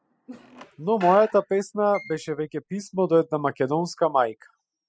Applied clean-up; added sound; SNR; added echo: classical method spectral subtraction.